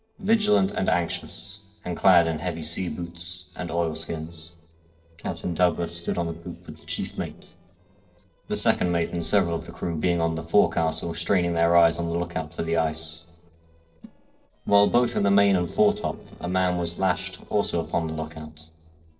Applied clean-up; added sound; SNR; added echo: neural separator model SepFormer DNS4.